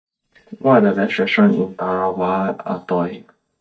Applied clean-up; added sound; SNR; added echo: neural mask model DeepFilterNet 3.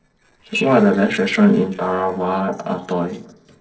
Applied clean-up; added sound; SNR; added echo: neural separator model SepFormer DNS4.